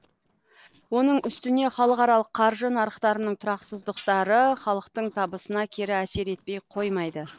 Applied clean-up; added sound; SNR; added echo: neural separator model SepFormer DNS4.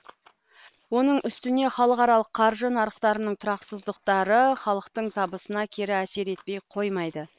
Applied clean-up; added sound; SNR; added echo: neural separator model SepFormer WHAM!.